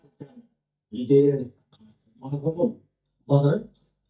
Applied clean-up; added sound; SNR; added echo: neural mask model DeepFilterNet 3.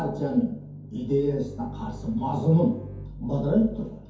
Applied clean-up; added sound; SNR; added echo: none; Bowed string instrument; 17 dB; reverberation time 0.6 s.